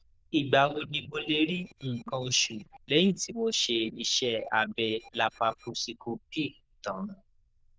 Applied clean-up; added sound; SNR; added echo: neural diffusion model UNIVERSE++.